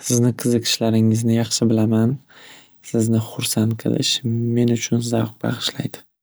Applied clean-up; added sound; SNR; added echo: none; none; none; none.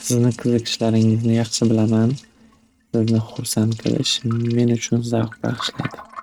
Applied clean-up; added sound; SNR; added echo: neural mask model RNNoise.